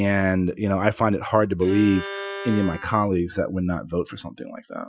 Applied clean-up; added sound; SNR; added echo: classical method Wiener filter.